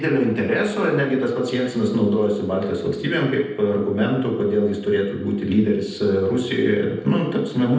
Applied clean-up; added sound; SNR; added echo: none; none; none; reverberation time 0.8 s.